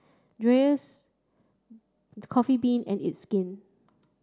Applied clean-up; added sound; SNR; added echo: none; none; none; none.